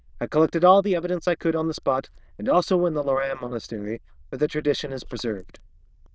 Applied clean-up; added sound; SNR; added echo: neural diffusion model UNIVERSE++.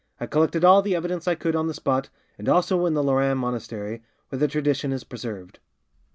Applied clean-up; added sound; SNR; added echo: none; none; none; none.